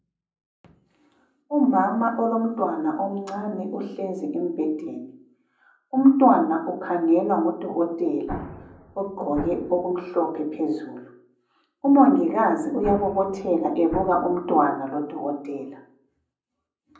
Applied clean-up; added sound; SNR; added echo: none; Explosion; 14 dB; reverberation time 0.6 s.